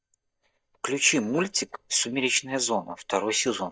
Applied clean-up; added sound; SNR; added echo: neural mask model DeepFilterNet 3.